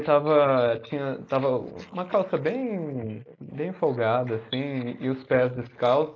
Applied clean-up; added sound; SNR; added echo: neural mask model Resemble Enhance denoiser.